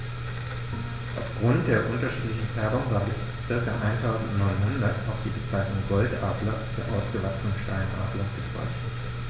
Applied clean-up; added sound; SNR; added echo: none; Bowed string instrument; 20 dB; none.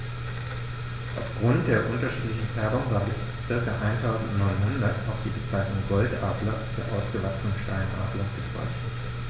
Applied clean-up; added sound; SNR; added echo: none; none; none; none.